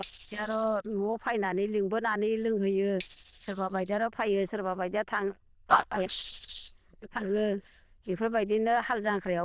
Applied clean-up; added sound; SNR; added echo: neural diffusion model UNIVERSE++.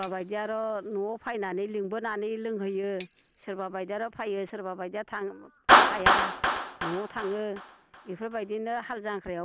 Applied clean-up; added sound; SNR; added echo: none; Bicycle bell + Clapping; -4 dB; none.